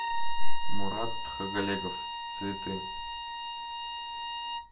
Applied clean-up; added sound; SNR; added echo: none; Bowed string instrument; 11 dB; reverberation time 0.2 s.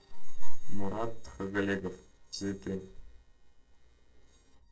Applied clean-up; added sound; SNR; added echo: neural separator model SepFormer DNS4.